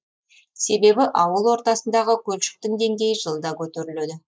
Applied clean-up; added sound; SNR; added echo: neural mask model Resemble Enhance denoiser.